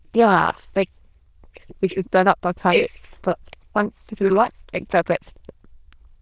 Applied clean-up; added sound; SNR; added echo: neural diffusion model UNIVERSE++.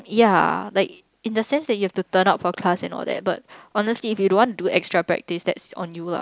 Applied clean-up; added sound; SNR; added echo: none; none; none; none.